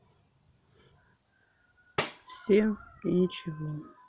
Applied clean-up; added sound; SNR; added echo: none; Tambourine; 1 dB; none.